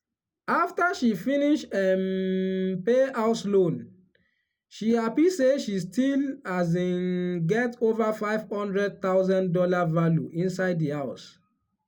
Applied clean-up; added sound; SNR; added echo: none; none; none; none.